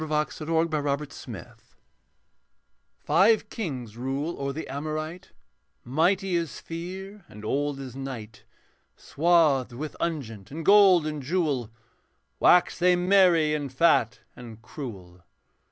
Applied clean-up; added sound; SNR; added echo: none; none; none; none.